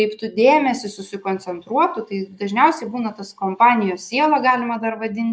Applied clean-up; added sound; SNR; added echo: neural mask model Resemble Enhance denoiser.